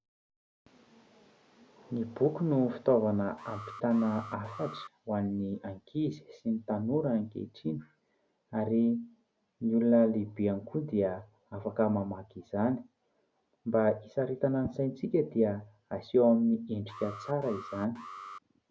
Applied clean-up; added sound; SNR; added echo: none; Alarm; 14 dB; none.